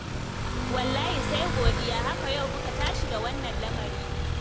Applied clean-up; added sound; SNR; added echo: none; Motorcycle / Accelerating, revving, vroom; -5 dB; none.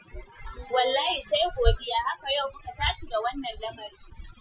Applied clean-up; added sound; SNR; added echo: classical method Wiener filter.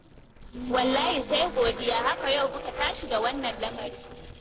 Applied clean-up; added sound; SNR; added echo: neural separator model SepFormer DNS4.